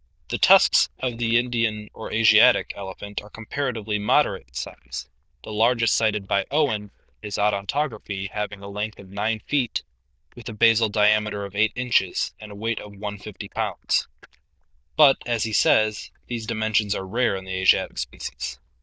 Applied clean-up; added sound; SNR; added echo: neural diffusion model UNIVERSE++.